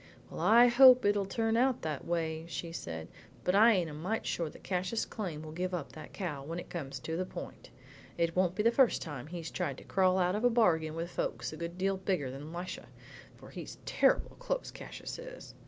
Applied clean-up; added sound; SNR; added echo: none; none; none; none.